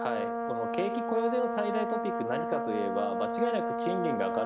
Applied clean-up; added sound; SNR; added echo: none; Brass instrument; -1 dB; none.